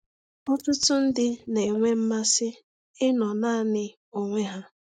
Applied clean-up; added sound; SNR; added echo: neural mask model DeepFilterNet 3.